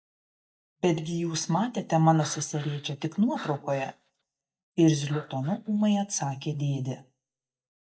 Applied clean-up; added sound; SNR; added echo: neural mask model DeepFilterNet 3.